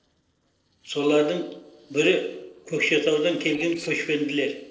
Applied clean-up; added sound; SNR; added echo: neural separator model SepFormer DNS4.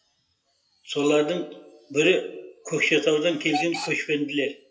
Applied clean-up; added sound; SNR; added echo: classical method WPE with log-MMSE.